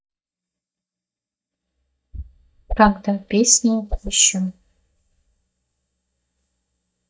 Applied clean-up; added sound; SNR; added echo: neural mask model DeepFilterNet 3.